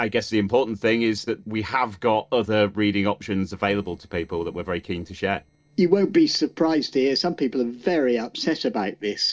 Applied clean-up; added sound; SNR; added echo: neural separator model SepFormer DNS4.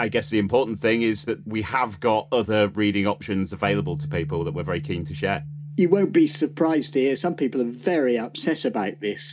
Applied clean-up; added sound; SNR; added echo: none; Bass guitar; 14 dB; reverberation time 0.3 s.